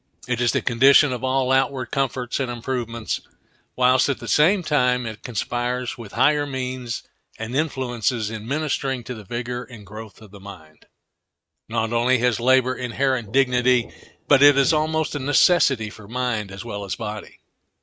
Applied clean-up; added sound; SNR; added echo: neural mask model RNNoise.